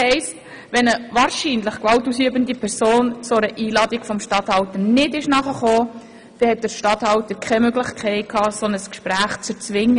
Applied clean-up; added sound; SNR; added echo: none; none; none; none.